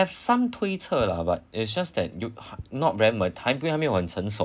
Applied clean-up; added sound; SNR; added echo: none; none; none; none.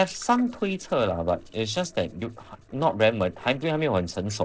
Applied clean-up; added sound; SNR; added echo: neural separator model SepFormer DNS4.